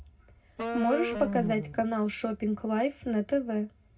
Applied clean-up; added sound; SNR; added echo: none; Wind instrument, woodwind instrument; 5 dB; reverberation time 0.2 s.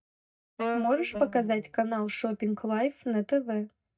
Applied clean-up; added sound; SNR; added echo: neural mask model DeepFilterNet 3.